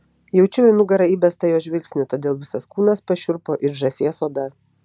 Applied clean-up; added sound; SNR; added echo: none; none; none; none.